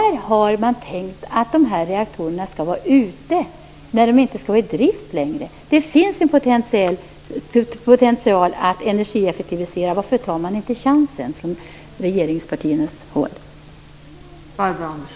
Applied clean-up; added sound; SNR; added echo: none; none; none; none.